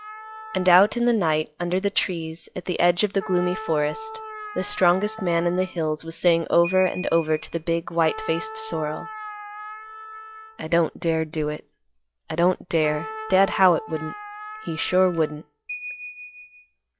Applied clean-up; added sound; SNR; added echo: classical method log-MMSE.